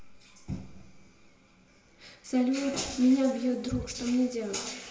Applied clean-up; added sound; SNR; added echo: none; none; none; reverberation time 2.3 s.